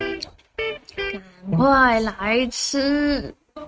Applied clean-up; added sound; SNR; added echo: neural mask model RNNoise.